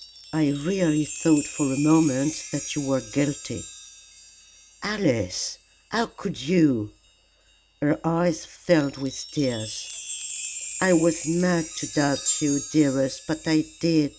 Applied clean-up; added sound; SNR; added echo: none; Chime; 12 dB; none.